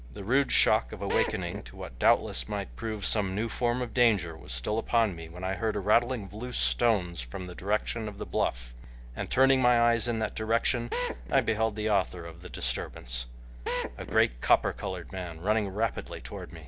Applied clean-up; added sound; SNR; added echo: none; Drill; 6 dB; none.